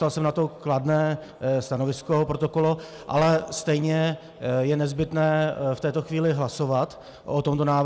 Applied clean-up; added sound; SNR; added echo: none; none; none; none.